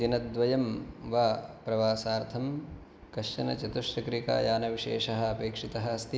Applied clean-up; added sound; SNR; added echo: none; none; none; none.